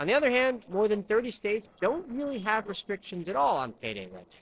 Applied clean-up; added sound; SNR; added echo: neural separator model SepFormer DNS4.